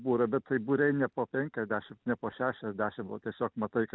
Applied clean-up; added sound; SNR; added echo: none; none; none; none.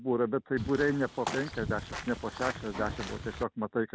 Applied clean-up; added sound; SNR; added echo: none; Walk, footsteps / Bird vocalization, bird call, bird song; 7 dB; none.